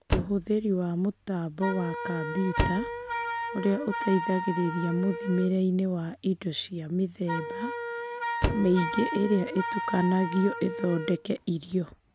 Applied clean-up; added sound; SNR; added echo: none; Slam + Wind instrument, woodwind instrument; 6 dB; none.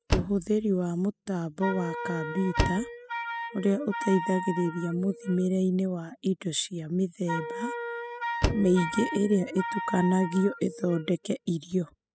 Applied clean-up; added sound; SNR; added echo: classical method spectral subtraction.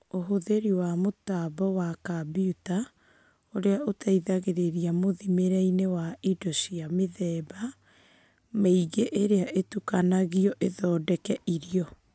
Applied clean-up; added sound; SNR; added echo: none; none; none; none.